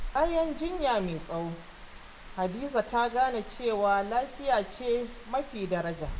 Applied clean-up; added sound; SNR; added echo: none; Rain; 11 dB; reverberation time 0.5 s.